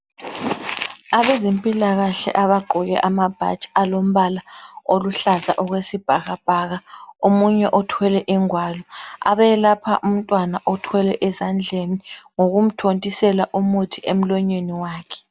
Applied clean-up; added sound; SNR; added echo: none; none; none; none.